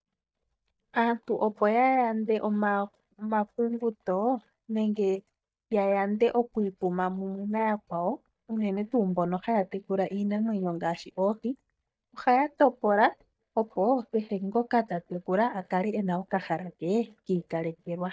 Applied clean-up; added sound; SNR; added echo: neural mask model DeepFilterNet 3.